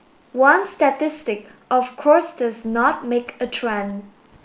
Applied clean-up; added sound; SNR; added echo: none; none; none; none.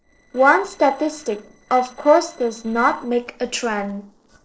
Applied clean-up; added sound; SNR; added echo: neural separator model SepFormer DNS4.